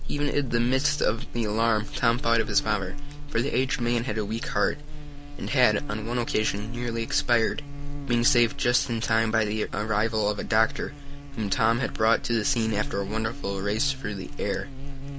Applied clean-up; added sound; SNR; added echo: none; Buzz; 3 dB; none.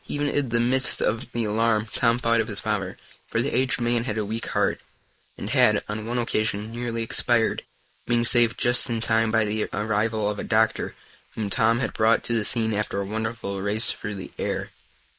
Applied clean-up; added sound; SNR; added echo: neural mask model Resemble Enhance denoiser.